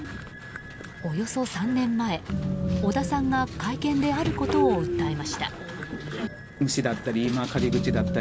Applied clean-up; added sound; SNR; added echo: none; Train; 3 dB; none.